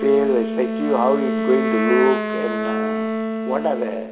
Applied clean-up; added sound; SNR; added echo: none; Wind instrument, woodwind instrument; 2 dB; none.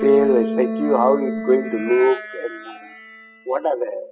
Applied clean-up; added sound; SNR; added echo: classical method spectral subtraction.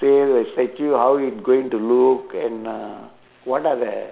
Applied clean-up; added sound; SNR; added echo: none; none; none; none.